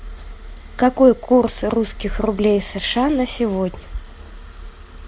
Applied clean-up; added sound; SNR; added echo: none; none; none; none.